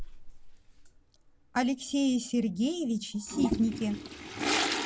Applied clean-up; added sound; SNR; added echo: none; Toilet flush; 5 dB; none.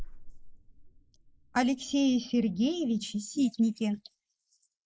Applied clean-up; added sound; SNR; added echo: neural mask model Resemble Enhance denoiser.